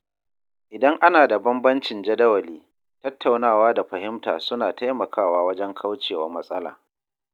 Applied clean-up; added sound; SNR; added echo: none; none; none; none.